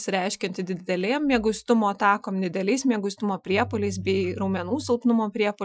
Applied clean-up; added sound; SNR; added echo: classical method Wiener filter.